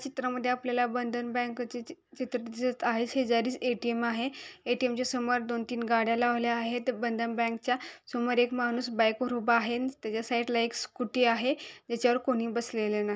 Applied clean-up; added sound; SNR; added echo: none; none; none; none.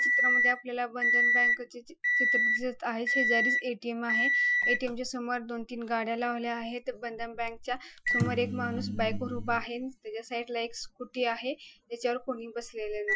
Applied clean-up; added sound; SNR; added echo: classical method Wiener filter.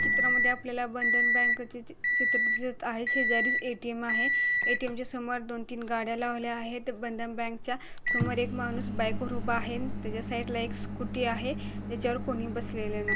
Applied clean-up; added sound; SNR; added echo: none; Microwave oven; -3 dB; none.